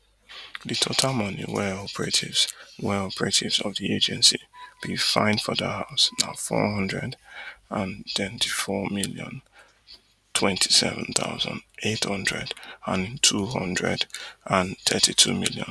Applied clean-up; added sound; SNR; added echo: none; none; none; none.